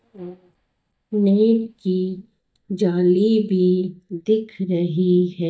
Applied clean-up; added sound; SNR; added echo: neural mask model DeepFilterNet 3.